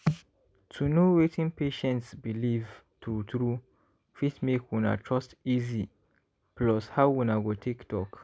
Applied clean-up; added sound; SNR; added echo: none; none; none; none.